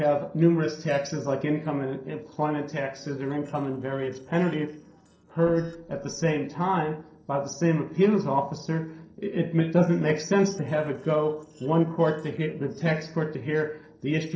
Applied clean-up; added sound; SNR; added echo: neural separator model SepFormer DNS4.